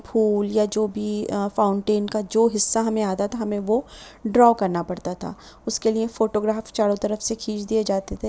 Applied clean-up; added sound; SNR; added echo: none; none; none; none.